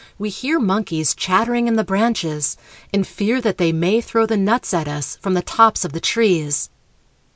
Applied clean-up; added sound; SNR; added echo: none; none; none; none.